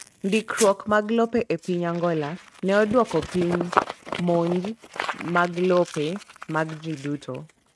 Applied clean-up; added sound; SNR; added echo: neural mask model RNNoise.